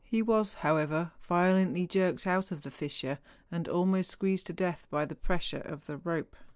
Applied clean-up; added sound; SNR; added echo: none; none; none; none.